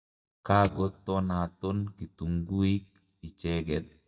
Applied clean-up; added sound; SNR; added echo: neural mask model DeepFilterNet 3.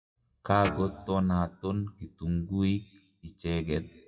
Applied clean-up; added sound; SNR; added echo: classical method WPE with log-MMSE.